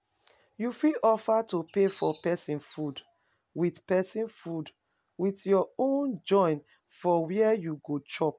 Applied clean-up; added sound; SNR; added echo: none; Bird; 12 dB; none.